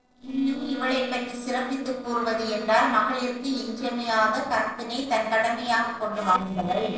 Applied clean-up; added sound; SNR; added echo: neural separator model SepFormer DNS4.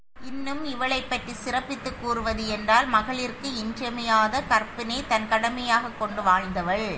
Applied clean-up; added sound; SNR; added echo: none; none; none; none.